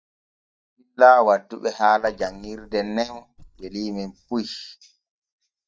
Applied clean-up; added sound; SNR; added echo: neural mask model DeepFilterNet 3.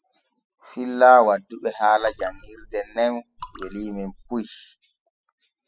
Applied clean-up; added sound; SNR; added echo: classical method spectral subtraction.